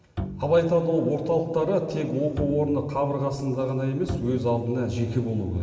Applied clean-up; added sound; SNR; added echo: none; Bowed string instrument; 12 dB; reverberation time 2.7 s.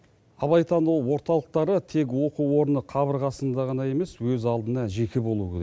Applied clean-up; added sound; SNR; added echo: none; none; none; none.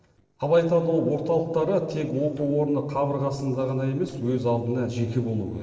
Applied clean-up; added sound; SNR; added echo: neural separator model SepFormer DNS4.